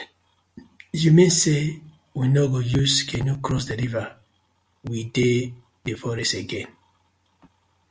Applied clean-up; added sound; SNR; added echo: none; none; none; none.